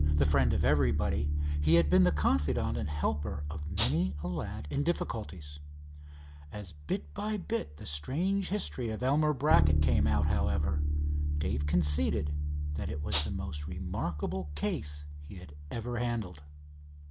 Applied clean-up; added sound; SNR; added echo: none; Rattle (instrument) + Bass guitar; -1 dB; none.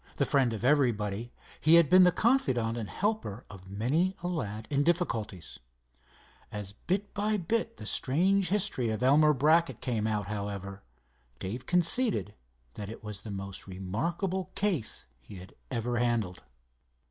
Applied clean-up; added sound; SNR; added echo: none; none; none; none.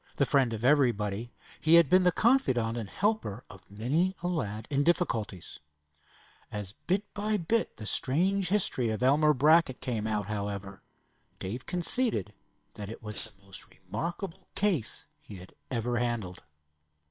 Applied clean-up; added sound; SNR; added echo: neural separator model SepFormer WHAM!.